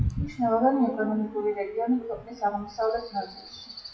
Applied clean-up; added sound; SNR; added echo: classical method WPE with log-MMSE.